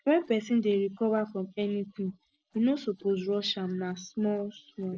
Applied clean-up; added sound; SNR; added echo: neural separator model SepFormer DNS4.